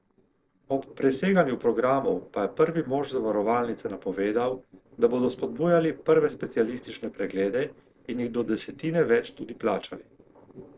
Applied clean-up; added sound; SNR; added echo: neural separator model SepFormer DNS4.